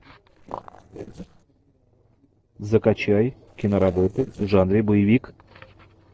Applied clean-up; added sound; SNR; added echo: neural separator model SepFormer DNS4.